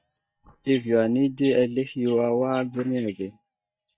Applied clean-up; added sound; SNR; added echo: neural mask model DeepFilterNet 3.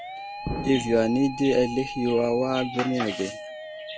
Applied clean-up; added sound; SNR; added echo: none; Musical instrument + Explosion; 10 dB; none.